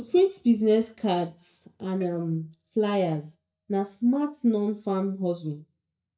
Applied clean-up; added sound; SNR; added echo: neural mask model DeepFilterNet 3.